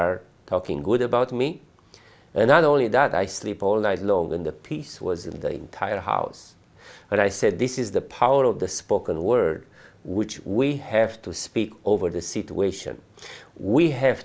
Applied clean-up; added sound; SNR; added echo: none; none; none; none.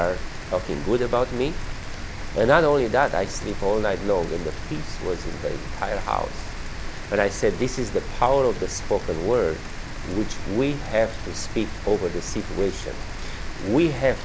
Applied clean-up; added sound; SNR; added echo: none; Rain; 6 dB; none.